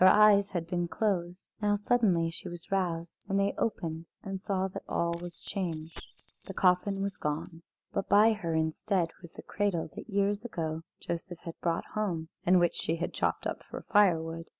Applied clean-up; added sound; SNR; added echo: none; Keys jangling; 20 dB; none.